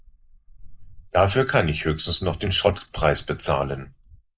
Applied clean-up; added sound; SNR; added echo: neural mask model Resemble Enhance denoiser.